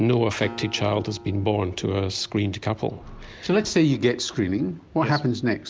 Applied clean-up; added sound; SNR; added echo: none; Acoustic guitar; 20 dB; none.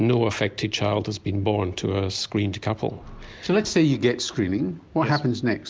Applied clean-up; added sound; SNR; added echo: none; none; none; none.